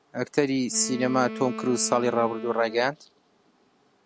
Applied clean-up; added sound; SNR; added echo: none; Wind instrument, woodwind instrument; 11 dB; none.